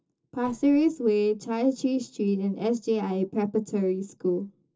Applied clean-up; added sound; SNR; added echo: neural separator model SepFormer DNS4.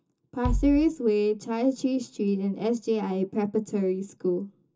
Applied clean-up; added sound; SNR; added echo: none; Bass drum; 7 dB; reverberation time 0.2 s.